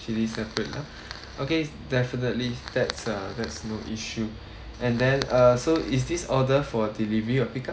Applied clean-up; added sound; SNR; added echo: none; Fire; 16 dB; none.